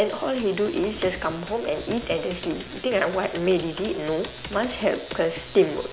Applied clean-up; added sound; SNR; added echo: none; Computer keyboard; 15 dB; none.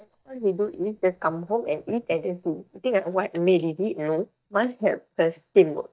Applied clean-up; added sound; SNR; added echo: neural mask model DeepFilterNet 3.